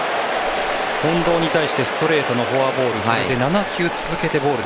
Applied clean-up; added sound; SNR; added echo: none; Squeak / Screech; 19 dB; none.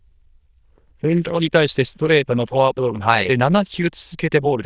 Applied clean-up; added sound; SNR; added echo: neural diffusion model UNIVERSE++.